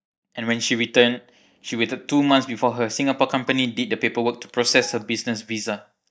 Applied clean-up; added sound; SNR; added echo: neural mask model DeepFilterNet 3.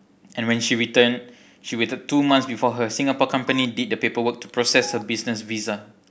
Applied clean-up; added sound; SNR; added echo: none; Telephone; 20 dB; none.